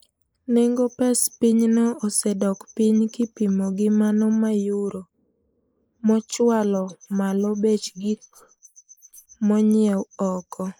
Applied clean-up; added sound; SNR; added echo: neural mask model Resemble Enhance denoiser.